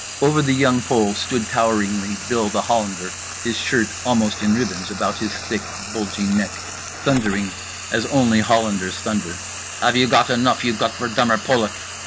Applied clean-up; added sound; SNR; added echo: none; Frying (food); 10 dB; none.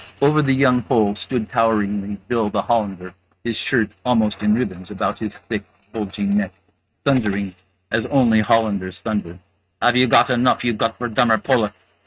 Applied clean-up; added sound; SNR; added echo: neural mask model RNNoise.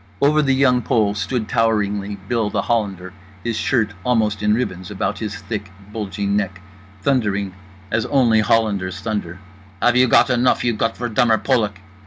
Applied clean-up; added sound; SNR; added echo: none; none; none; none.